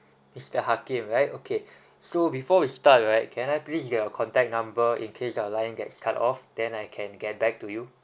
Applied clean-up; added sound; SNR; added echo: none; none; none; none.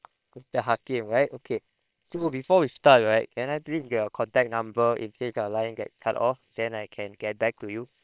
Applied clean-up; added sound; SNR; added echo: neural separator model SepFormer WHAM!.